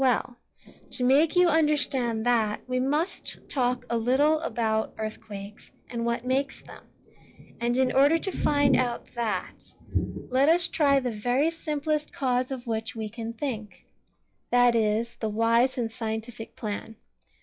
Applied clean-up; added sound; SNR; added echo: classical method log-MMSE.